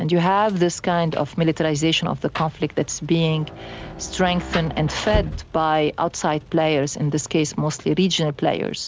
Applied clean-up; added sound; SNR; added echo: none; Rain; 13 dB; none.